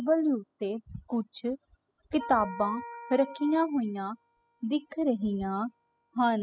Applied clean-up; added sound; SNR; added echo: classical method spectral subtraction.